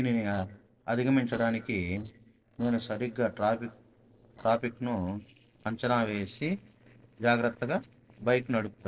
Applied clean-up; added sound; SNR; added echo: neural separator model SepFormer DNS4.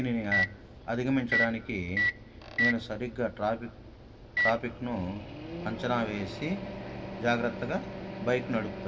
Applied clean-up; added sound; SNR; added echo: none; Microwave oven; 2 dB; reverberation time 2.8 s.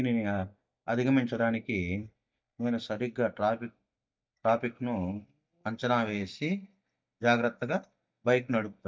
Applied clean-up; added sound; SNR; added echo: neural mask model DeepFilterNet 3.